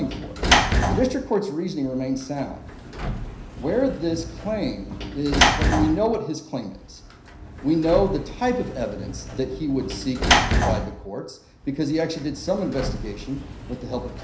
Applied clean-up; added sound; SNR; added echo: none; Sliding door / Slam; 0 dB; reverberation time 0.5 s.